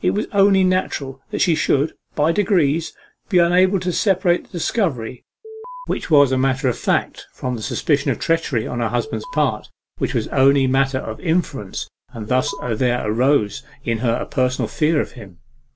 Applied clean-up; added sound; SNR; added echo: none; Alarm; 13 dB; none.